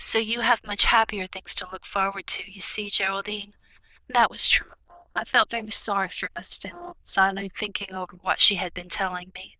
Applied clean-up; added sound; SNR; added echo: neural diffusion model UNIVERSE++.